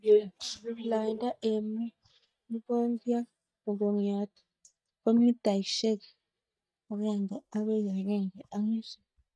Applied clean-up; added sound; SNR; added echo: neural mask model DeepFilterNet 3.